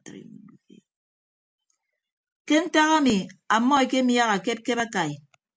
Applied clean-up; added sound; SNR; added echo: none; none; none; none.